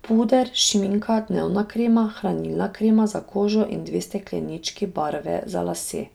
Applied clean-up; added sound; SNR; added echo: none; none; none; none.